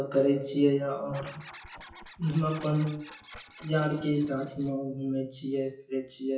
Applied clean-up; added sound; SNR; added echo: classical method WPE with log-MMSE.